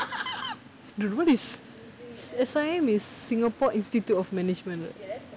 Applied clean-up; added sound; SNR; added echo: none; none; none; none.